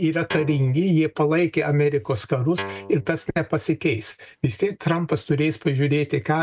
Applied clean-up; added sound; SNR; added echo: neural mask model RNNoise.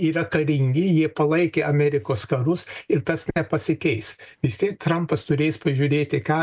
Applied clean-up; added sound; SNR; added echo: none; none; none; none.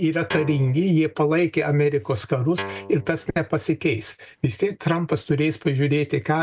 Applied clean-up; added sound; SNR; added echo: none; Guitar; 14 dB; none.